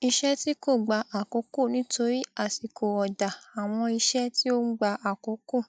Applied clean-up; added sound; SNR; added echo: none; none; none; none.